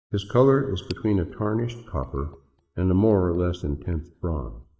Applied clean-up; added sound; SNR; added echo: neural mask model DeepFilterNet 3.